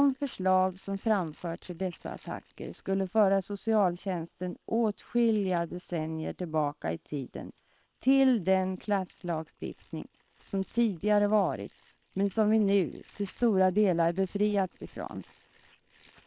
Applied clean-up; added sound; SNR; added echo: neural separator model SepFormer WHAM!.